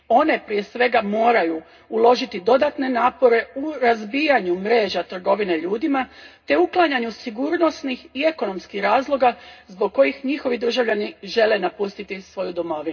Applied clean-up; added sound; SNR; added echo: none; none; none; reverberation time 0.2 s.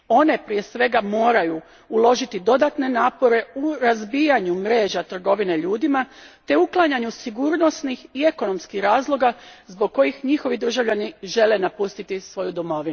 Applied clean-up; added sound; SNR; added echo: none; none; none; none.